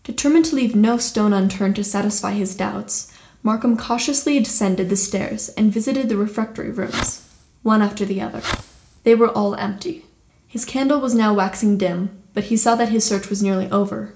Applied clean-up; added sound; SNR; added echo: none; Fireworks; 11 dB; reverberation time 0.4 s.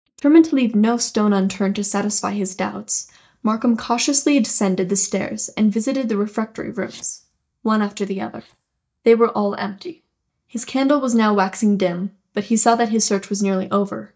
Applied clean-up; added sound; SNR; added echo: neural mask model DeepFilterNet 3.